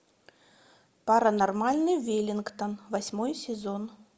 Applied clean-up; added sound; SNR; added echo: none; none; none; none.